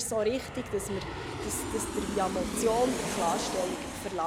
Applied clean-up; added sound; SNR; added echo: none; Aircraft; 3 dB; none.